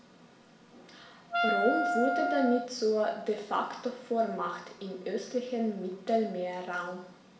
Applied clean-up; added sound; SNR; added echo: none; Wind instrument, woodwind instrument; -1 dB; reverberation time 0.6 s.